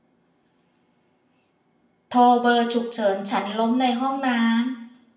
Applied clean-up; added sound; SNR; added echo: none; none; none; reverberation time 0.6 s.